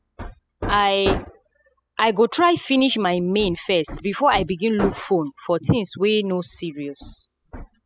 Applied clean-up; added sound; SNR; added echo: classical method spectral subtraction.